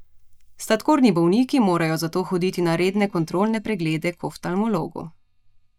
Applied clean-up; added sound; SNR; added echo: neural mask model DeepFilterNet 3.